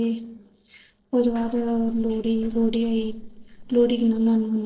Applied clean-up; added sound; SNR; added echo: neural separator model SepFormer DNS4.